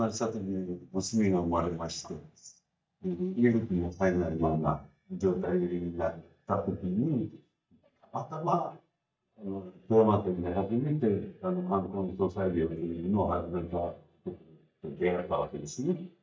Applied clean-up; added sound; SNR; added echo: neural mask model DeepFilterNet 3.